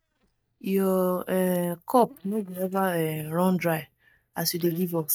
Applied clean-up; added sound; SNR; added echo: neural mask model DeepFilterNet 3.